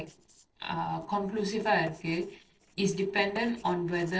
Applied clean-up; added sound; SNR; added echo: neural separator model SepFormer DNS4.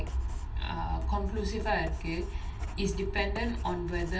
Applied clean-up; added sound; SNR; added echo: none; Writing; 18 dB; reverberation time 0.2 s.